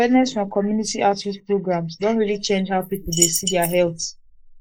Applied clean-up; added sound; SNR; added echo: neural mask model Resemble Enhance denoiser.